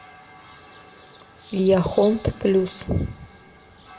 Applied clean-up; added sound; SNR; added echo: none; Bird; 11 dB; reverberation time 0.7 s.